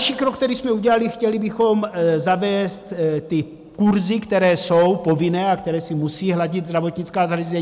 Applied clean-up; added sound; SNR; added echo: none; none; none; none.